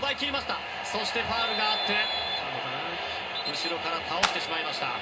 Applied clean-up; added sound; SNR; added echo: none; Clapping; 0 dB; reverberation time 0.2 s.